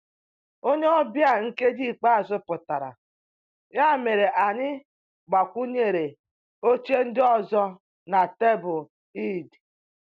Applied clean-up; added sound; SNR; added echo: none; none; none; none.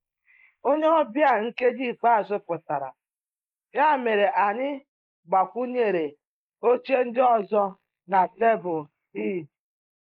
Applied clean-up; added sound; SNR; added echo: neural mask model Resemble Enhance denoiser.